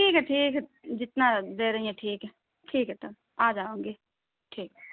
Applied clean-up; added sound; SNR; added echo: none; none; none; none.